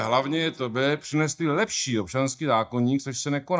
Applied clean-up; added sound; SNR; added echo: neural mask model DeepFilterNet 3.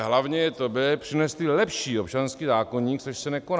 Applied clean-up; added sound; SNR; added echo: none; none; none; none.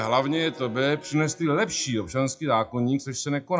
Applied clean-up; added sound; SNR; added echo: classical method WPE with log-MMSE.